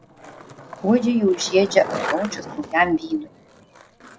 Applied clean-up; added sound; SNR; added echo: none; Skateboard; 12 dB; none.